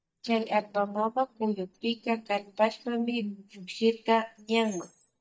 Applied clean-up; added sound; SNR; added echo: neural mask model DeepFilterNet 3.